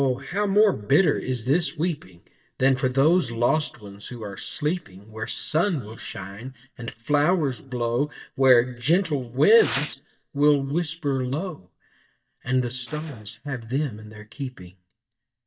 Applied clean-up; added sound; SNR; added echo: neural mask model DeepFilterNet 3.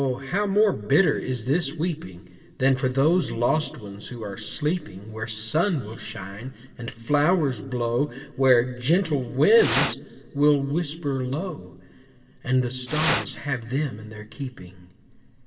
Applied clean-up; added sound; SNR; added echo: none; Fire; 1 dB; reverberation time 2.0 s.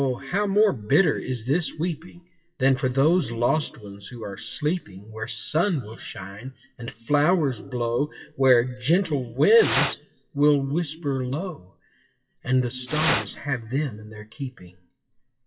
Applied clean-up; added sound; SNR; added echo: classical method WPE with log-MMSE.